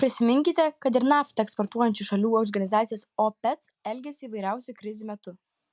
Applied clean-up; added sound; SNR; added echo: none; none; none; none.